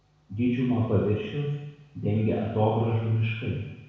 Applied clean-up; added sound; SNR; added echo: none; none; none; reverberation time 1.1 s.